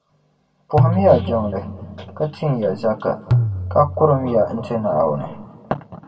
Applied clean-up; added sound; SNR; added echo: none; Tabla; 4 dB; reverberation time 1.7 s.